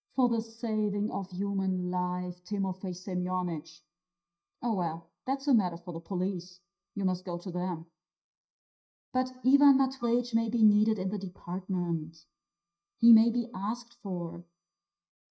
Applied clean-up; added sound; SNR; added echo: neural mask model DeepFilterNet 3.